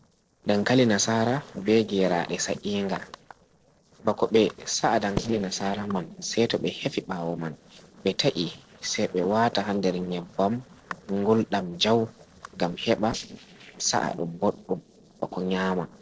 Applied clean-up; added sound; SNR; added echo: neural separator model SepFormer DNS4.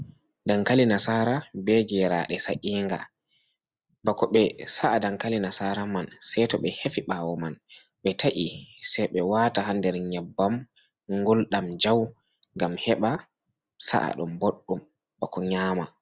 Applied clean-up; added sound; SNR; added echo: none; none; none; none.